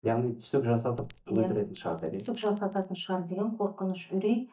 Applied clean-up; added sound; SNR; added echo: neural mask model DeepFilterNet 3.